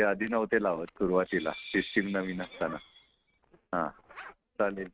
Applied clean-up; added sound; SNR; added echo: neural mask model RNNoise.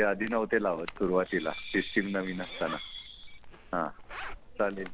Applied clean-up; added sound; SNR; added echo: none; Zipper (clothing); 13 dB; none.